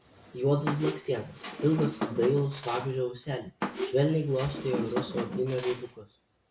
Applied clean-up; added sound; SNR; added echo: none; Squeak; 6 dB; none.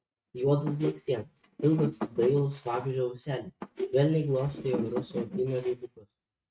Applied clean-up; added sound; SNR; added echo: neural mask model RNNoise.